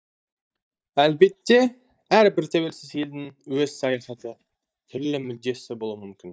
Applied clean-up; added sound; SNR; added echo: neural mask model DeepFilterNet 3.